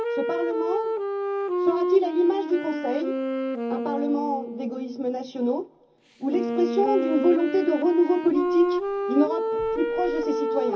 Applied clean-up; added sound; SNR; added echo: none; Wind instrument, woodwind instrument; 2 dB; reverberation time 0.4 s.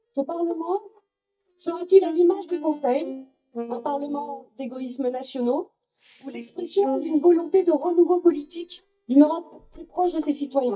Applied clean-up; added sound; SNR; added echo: neural mask model DeepFilterNet 3.